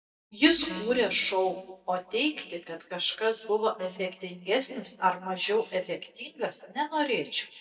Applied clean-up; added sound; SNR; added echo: neural mask model DeepFilterNet 3.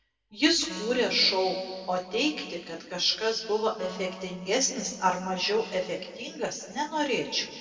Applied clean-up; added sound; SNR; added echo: none; Wind instrument, woodwind instrument; 18 dB; reverberation time 1.9 s.